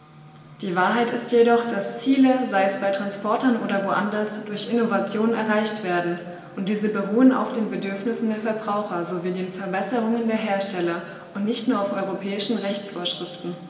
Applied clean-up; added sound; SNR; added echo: none; none; none; reverberation time 2.1 s.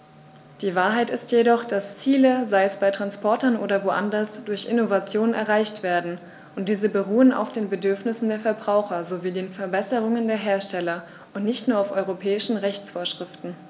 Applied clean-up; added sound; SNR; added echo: none; none; none; none.